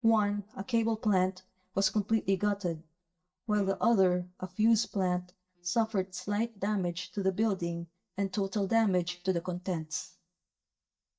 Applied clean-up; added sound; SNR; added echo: neural mask model DeepFilterNet 3.